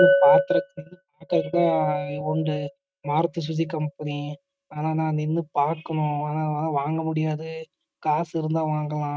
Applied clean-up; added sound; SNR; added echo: neural mask model RNNoise.